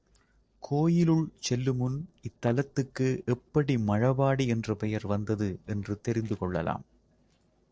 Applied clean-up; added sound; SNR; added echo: neural separator model SepFormer DNS4.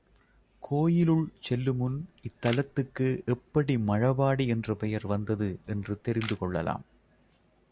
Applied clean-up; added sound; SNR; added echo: none; Camera; 16 dB; none.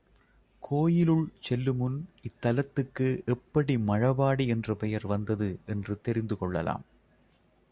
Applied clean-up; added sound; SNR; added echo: none; none; none; none.